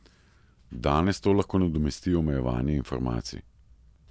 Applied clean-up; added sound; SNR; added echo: none; none; none; none.